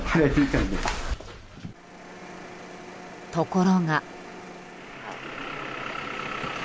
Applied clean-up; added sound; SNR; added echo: none; none; none; none.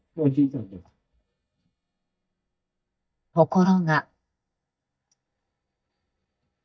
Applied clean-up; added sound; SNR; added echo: neural mask model DeepFilterNet 3.